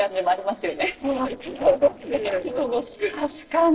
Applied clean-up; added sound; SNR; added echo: neural separator model SepFormer DNS4.